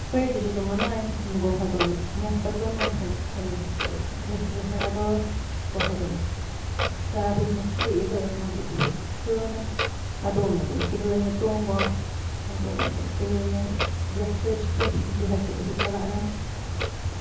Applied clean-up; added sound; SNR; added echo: none; Clock; -1 dB; reverberation time 0.7 s.